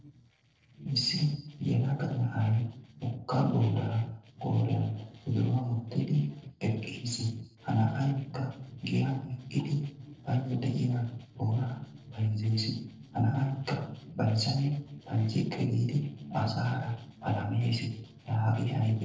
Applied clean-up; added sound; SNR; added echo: neural separator model SepFormer DNS4.